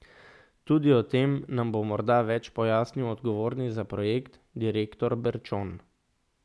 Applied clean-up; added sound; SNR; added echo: none; none; none; none.